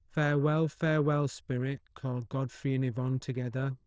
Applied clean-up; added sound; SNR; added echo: neural diffusion model UNIVERSE++.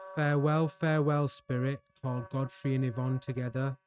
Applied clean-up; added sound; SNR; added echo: neural mask model RNNoise.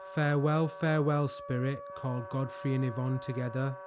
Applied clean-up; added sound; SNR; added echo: none; Wind instrument, woodwind instrument; 14 dB; none.